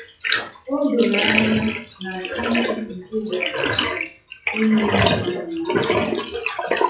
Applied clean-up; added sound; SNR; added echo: classical method WPE with log-MMSE.